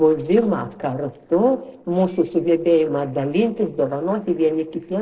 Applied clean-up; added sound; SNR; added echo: neural separator model SepFormer DNS4.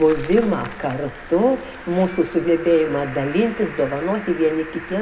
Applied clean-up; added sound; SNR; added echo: none; Cricket; 14 dB; reverberation time 0.2 s.